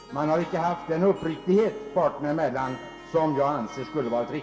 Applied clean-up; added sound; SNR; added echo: none; Harp; 18 dB; reverberation time 0.2 s.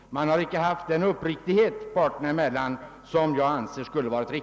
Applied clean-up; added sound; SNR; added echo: none; none; none; none.